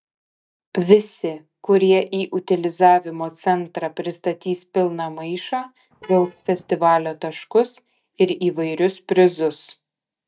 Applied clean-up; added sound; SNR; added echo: neural mask model DeepFilterNet 3.